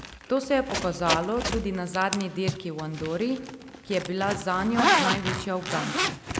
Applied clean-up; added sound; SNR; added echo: none; Zipper (clothing); 2 dB; none.